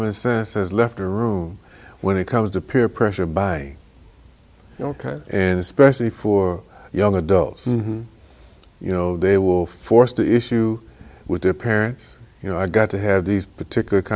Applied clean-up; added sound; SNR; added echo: none; none; none; none.